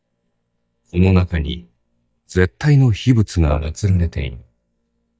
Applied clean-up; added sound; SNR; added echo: neural mask model DeepFilterNet 3.